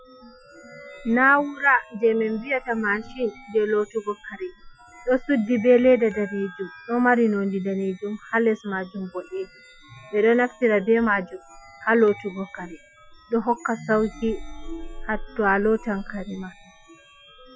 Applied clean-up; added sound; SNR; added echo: classical method Wiener filter.